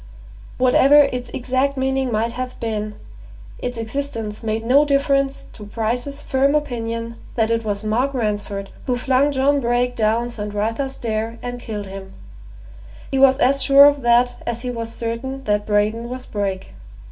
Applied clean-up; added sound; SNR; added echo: none; none; none; reverberation time 0.2 s.